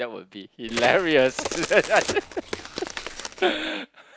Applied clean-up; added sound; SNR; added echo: none; Crack; 9 dB; none.